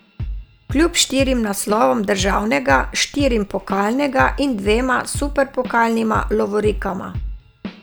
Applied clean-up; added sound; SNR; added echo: none; Drum / Drum kit; 10 dB; none.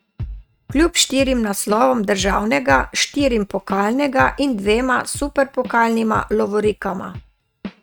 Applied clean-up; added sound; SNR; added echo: neural mask model RNNoise.